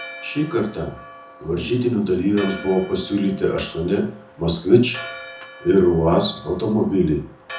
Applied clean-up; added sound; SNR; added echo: none; Church bell; 17 dB; reverberation time 0.5 s.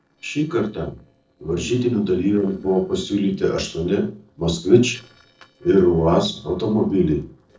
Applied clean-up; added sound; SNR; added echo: neural separator model SepFormer DNS4.